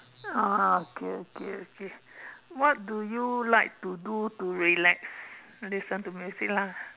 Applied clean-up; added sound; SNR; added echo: none; none; none; none.